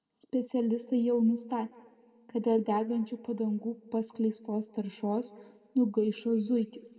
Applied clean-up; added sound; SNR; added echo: none; none; none; reverberation time 1.2 s.